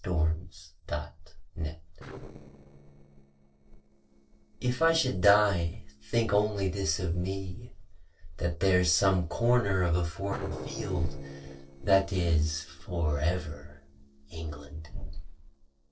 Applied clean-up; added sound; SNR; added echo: neural separator model SepFormer DNS4.